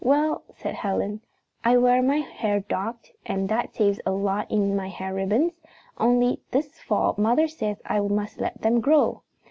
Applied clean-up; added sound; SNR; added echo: none; none; none; none.